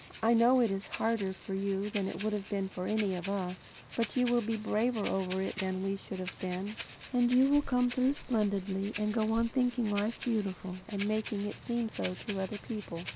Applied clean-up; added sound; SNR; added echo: none; Breathing; 16 dB; none.